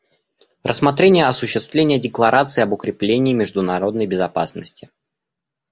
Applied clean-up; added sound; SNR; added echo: none; none; none; none.